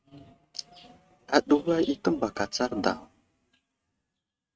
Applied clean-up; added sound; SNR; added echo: neural mask model RNNoise.